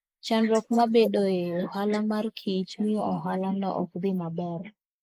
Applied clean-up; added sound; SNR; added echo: neural mask model Resemble Enhance denoiser.